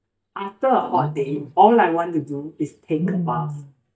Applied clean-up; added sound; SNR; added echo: neural mask model DeepFilterNet 3.